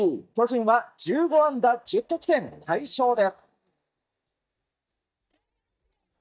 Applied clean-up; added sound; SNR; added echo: neural mask model DeepFilterNet 3.